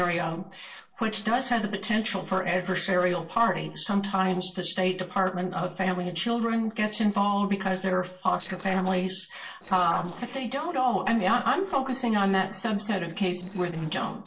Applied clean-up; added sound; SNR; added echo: neural separator model SepFormer DNS4.